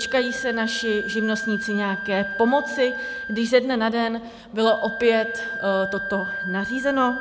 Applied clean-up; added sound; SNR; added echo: none; Wind instrument, woodwind instrument; 7 dB; none.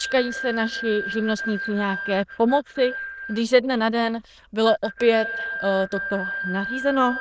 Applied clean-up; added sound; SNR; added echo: neural diffusion model UNIVERSE++.